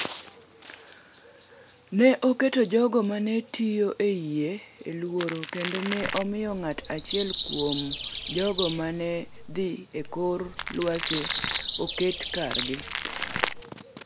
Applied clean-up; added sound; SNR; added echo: none; Crackle + Bird vocalization, bird call, bird song; 5 dB; none.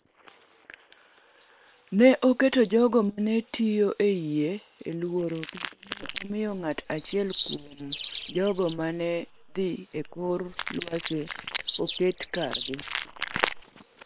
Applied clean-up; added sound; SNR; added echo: neural separator model SepFormer WHAM!.